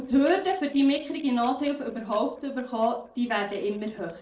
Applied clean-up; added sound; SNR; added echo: neural separator model SepFormer DNS4.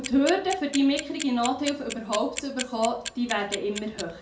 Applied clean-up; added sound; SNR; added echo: none; Clock; 11 dB; reverberation time 0.3 s.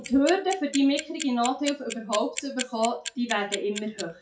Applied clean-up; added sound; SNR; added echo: classical method WPE with log-MMSE.